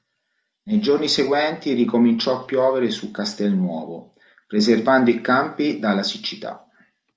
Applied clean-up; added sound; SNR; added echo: none; none; none; none.